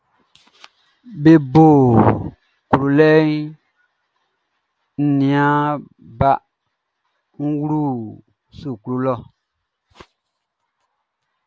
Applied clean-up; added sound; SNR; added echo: none; none; none; none.